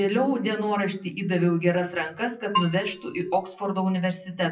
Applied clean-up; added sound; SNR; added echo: classical method WPE with log-MMSE.